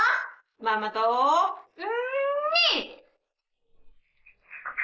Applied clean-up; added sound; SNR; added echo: neural mask model Resemble Enhance denoiser.